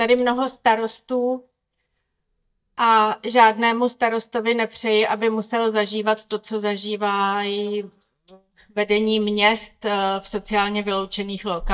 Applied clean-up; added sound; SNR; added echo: neural mask model DeepFilterNet 3.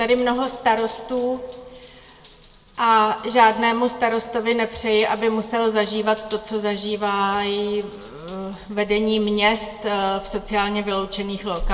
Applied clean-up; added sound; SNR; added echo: none; Drip / Trickle, dribble / Bathtub (filling or washing) / Water tap, faucet; 17 dB; reverberation time 0.9 s.